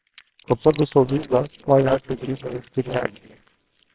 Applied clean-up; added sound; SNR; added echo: neural separator model SepFormer WHAMR!.